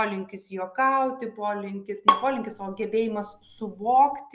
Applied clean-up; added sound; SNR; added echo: none; Bowed string instrument; 3 dB; none.